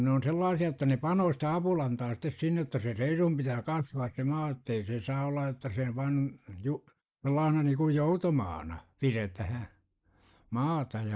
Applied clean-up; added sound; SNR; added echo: neural mask model Resemble Enhance denoiser.